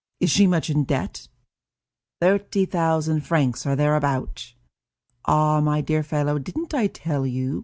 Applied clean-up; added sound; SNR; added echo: none; none; none; none.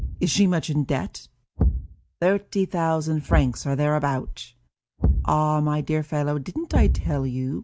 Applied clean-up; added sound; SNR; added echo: none; Thump, thud; 3 dB; none.